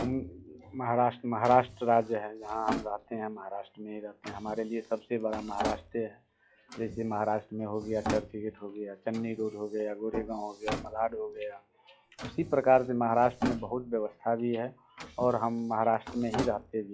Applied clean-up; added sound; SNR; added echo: classical method log-MMSE.